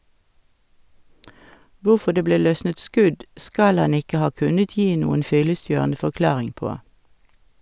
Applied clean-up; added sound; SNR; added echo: none; none; none; none.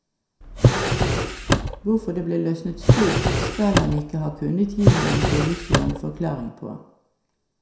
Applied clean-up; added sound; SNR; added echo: none; Drawer open or close; -4 dB; reverberation time 0.6 s.